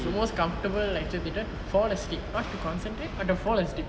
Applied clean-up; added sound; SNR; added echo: none; none; none; none.